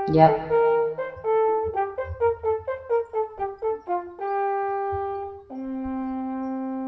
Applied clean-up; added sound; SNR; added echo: none; Brass instrument; -4 dB; reverberation time 2.2 s.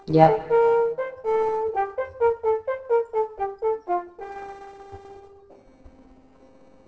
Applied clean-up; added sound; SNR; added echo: neural separator model SepFormer DNS4.